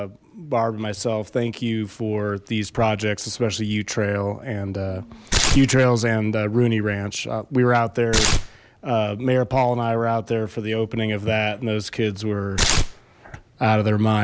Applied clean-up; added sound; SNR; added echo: none; Tearing; -2 dB; none.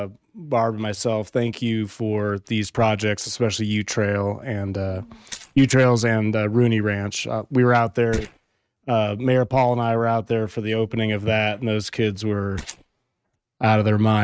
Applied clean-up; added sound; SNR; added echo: neural mask model RNNoise.